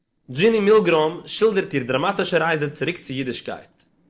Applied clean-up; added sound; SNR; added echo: neural separator model SepFormer DNS4.